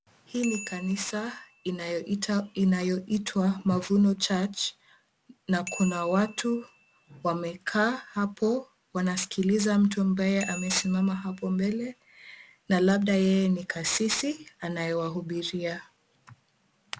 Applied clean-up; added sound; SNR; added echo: none; Bicycle bell; 19 dB; none.